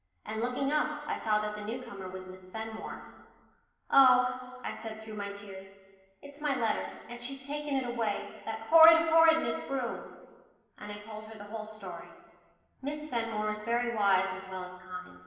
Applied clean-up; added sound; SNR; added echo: none; none; none; reverberation time 1.4 s.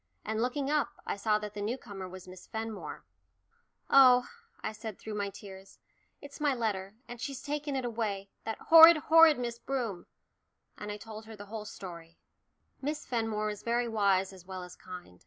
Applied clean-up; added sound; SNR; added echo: none; none; none; none.